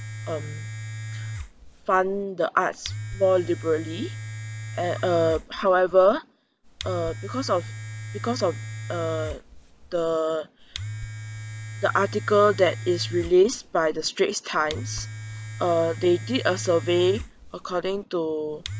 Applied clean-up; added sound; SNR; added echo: none; Domestic sounds, home sounds; 10 dB; none.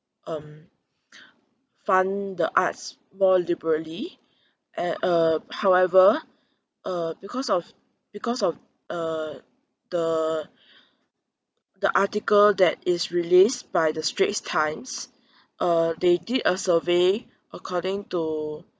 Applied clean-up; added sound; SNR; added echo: none; none; none; none.